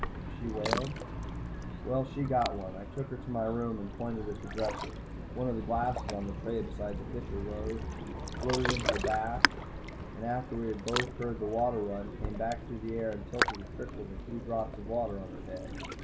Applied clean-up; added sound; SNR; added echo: none; Ocean; 1 dB; none.